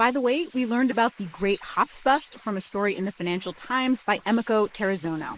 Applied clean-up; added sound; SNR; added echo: neural mask model Resemble Enhance denoiser.